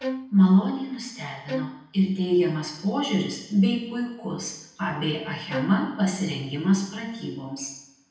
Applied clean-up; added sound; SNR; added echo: none; Bowed string instrument; 11 dB; reverberation time 0.9 s.